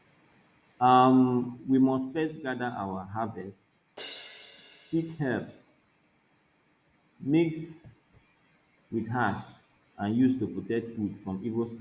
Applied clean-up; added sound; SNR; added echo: none; Crash cymbal; 19 dB; none.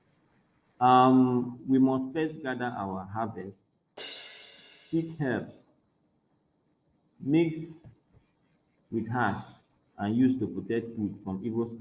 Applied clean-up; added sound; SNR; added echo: neural separator model SepFormer DNS4.